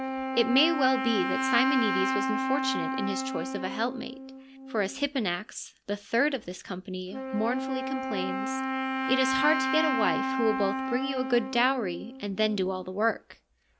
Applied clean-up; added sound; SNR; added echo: none; Wind instrument, woodwind instrument; 2 dB; none.